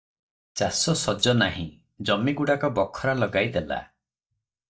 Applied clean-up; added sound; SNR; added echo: neural mask model DeepFilterNet 3.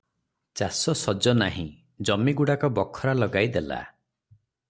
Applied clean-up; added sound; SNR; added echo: none; none; none; none.